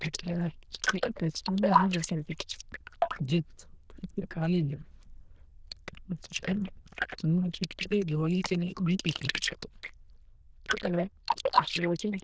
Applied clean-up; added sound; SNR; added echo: neural diffusion model UNIVERSE++.